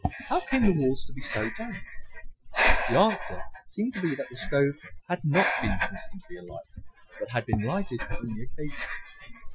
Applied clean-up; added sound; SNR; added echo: classical method Wiener filter.